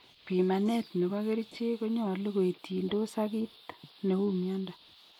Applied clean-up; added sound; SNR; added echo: neural mask model Resemble Enhance denoiser.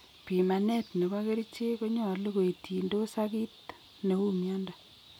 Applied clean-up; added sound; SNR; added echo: none; none; none; none.